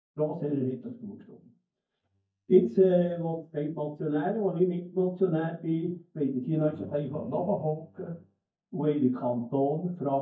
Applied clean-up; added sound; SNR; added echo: neural mask model DeepFilterNet 3.